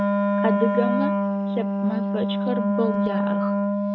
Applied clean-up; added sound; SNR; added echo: neural mask model RNNoise.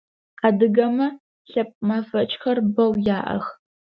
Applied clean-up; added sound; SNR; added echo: none; none; none; none.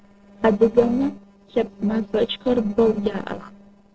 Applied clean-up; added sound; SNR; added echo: neural separator model SepFormer DNS4.